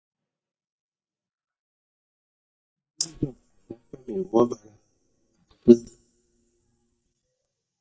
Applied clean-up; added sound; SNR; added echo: neural mask model DeepFilterNet 3.